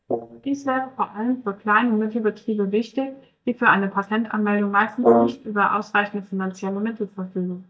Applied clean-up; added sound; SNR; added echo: neural mask model DeepFilterNet 3.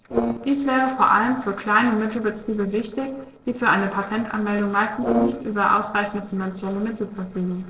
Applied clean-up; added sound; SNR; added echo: neural separator model SepFormer DNS4.